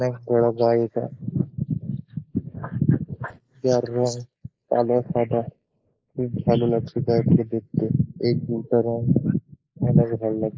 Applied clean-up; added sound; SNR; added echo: neural mask model Resemble Enhance denoiser.